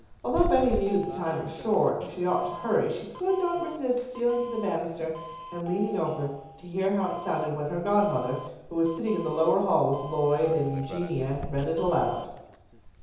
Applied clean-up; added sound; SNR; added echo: none; Doorbell; 13 dB; reverberation time 0.8 s.